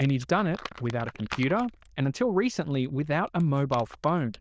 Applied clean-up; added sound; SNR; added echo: neural diffusion model UNIVERSE++.